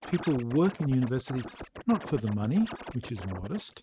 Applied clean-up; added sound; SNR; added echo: neural mask model RNNoise.